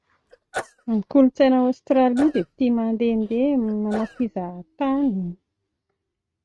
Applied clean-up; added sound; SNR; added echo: neural mask model RNNoise.